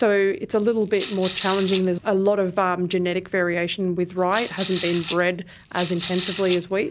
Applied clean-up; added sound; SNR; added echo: none; Rattle / Rattle (instrument); 5 dB; none.